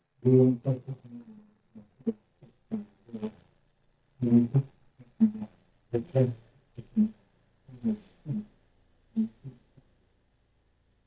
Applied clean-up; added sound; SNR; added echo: neural mask model DeepFilterNet 3.